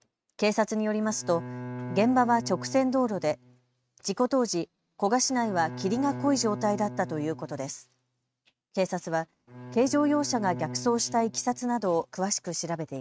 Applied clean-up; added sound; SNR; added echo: neural mask model RNNoise.